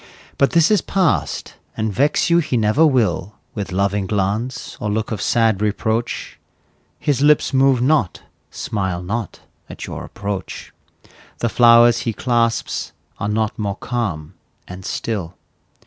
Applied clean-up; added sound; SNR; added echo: none; none; none; none.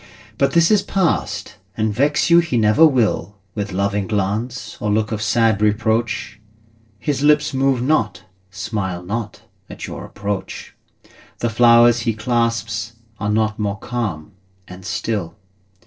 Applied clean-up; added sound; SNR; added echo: neural separator model SepFormer DNS4.